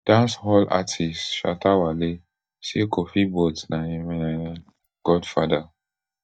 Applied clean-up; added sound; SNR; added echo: neural mask model DeepFilterNet 3.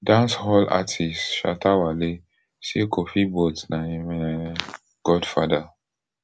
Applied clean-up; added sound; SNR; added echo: none; none; none; none.